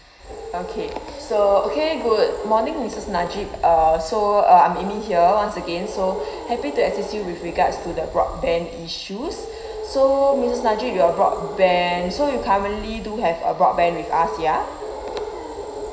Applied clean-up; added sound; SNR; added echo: none; Animal; 12 dB; reverberation time 0.9 s.